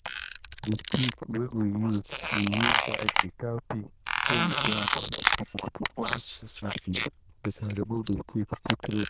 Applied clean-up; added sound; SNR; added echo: neural diffusion model UNIVERSE++.